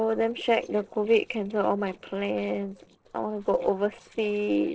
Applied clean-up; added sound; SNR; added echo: neural separator model SepFormer DNS4.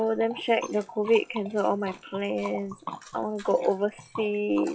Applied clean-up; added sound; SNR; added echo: classical method WPE with log-MMSE.